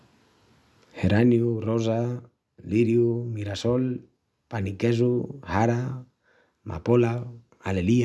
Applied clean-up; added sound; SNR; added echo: none; none; none; none.